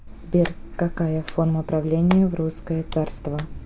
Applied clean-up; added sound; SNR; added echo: none; Ocean + Hands; 11 dB; none.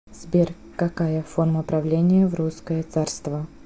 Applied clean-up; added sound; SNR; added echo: none; none; none; none.